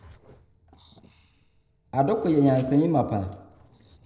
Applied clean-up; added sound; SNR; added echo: neural separator model SepFormer DNS4.